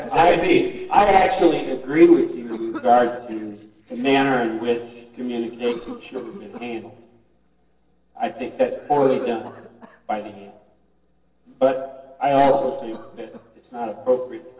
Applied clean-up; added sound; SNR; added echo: neural separator model SepFormer DNS4.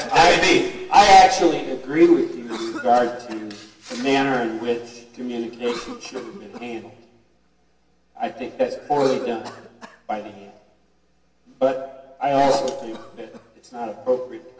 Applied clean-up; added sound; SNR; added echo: none; Cough; 20 dB; reverberation time 1.0 s.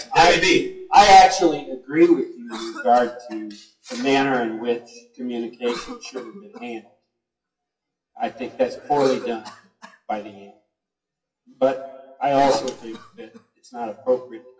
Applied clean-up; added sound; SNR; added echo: classical method WPE with log-MMSE.